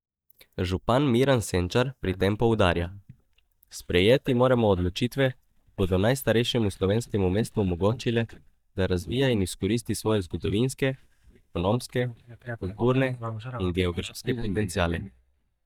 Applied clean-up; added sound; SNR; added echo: neural mask model DeepFilterNet 3.